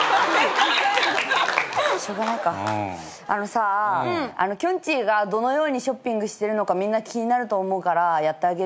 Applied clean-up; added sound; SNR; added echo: none; none; none; none.